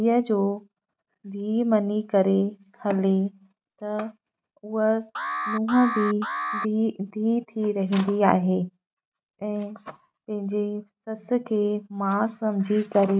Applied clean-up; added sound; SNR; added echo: neural mask model RNNoise.